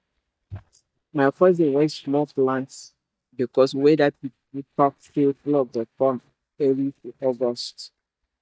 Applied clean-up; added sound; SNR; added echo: neural mask model DeepFilterNet 3.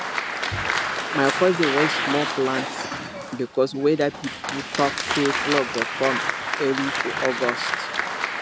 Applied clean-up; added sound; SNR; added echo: none; Applause; 1 dB; none.